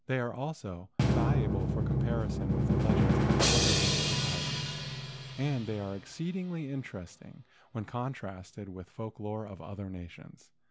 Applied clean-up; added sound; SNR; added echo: none; Drum; -5 dB; none.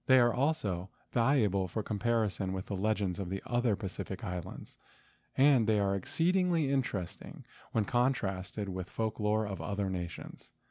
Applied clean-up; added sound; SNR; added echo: none; none; none; none.